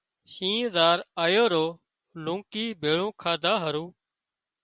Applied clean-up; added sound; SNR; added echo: none; none; none; none.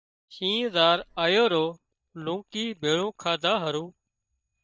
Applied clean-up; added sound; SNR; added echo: neural mask model DeepFilterNet 3.